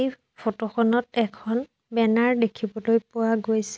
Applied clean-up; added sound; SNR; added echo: none; none; none; none.